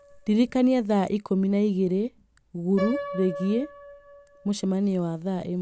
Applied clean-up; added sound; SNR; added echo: none; Piano; 15 dB; none.